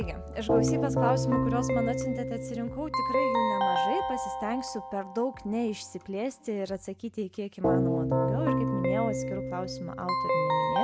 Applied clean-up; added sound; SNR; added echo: none; Keyboard (musical); -4 dB; none.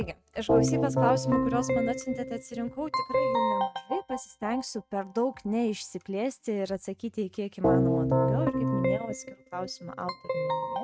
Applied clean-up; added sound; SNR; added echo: neural mask model RNNoise.